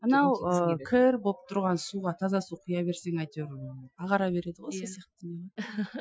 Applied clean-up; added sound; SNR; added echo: classical method Wiener filter.